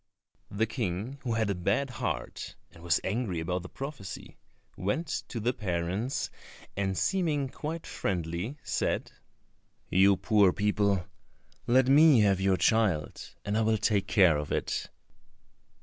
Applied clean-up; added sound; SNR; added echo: none; none; none; none.